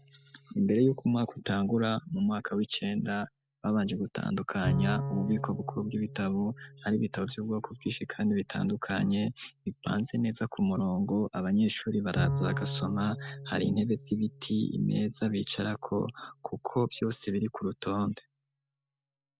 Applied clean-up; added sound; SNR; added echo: none; Bowed string instrument; 10 dB; none.